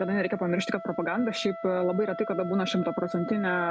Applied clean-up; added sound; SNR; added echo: none; Wind instrument, woodwind instrument; 11 dB; none.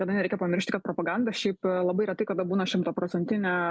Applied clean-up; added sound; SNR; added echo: none; none; none; none.